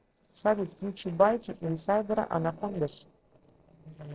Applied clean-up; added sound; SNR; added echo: neural separator model SepFormer DNS4.